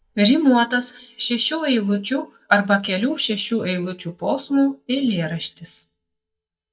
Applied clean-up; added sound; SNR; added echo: neural mask model DeepFilterNet 3.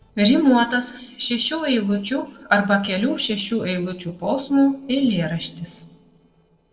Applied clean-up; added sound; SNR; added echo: neural separator model SepFormer DNS4.